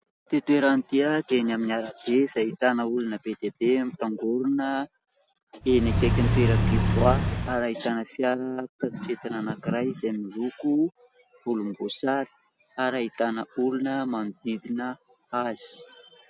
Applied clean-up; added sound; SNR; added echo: none; Accelerating, revving, vroom / Car; -3 dB; none.